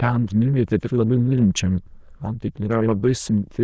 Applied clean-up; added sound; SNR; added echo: neural diffusion model UNIVERSE++.